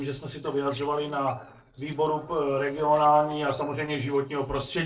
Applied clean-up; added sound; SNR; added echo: neural separator model SepFormer DNS4.